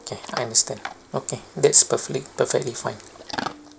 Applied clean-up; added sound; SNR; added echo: none; Chewing, mastication / Dog; 14 dB; none.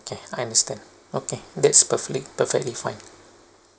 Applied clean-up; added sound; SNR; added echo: none; none; none; none.